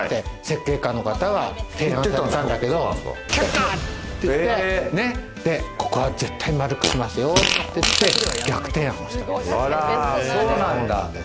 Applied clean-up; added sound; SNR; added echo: none; Fart; 1 dB; none.